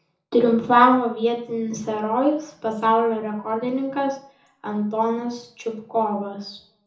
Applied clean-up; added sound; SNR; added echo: none; none; none; reverberation time 0.6 s.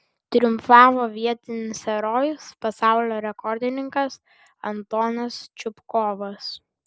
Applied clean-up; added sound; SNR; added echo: none; none; none; none.